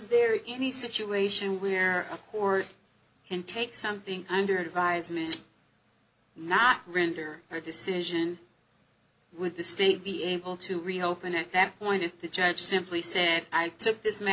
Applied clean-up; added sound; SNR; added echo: none; none; none; none.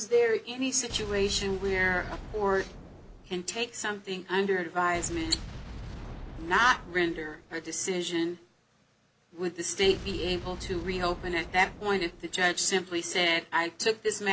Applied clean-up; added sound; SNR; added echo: none; Boom; 13 dB; none.